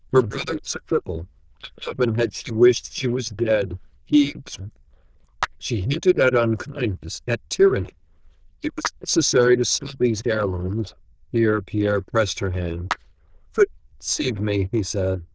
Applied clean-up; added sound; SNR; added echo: neural diffusion model UNIVERSE++.